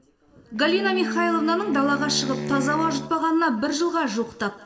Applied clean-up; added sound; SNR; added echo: none; Wind instrument, woodwind instrument; 8 dB; reverberation time 2.7 s.